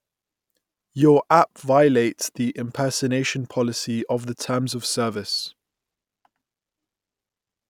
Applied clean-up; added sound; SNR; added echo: none; none; none; none.